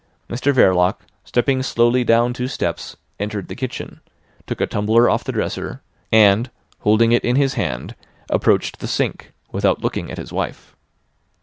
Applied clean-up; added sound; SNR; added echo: none; none; none; none.